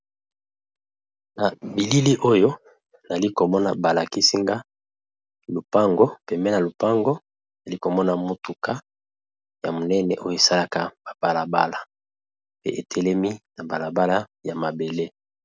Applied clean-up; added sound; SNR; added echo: none; none; none; none.